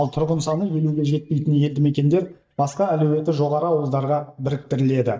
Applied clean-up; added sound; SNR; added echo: neural mask model DeepFilterNet 3.